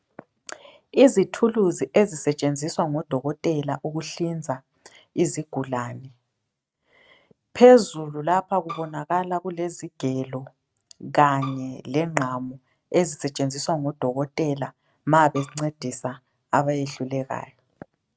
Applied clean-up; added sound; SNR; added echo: neural mask model RNNoise.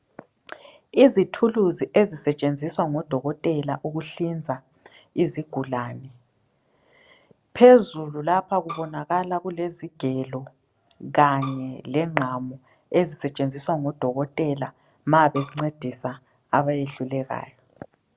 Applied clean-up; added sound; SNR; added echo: none; Bowed string instrument; 16 dB; none.